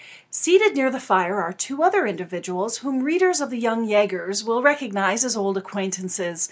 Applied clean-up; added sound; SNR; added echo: none; none; none; none.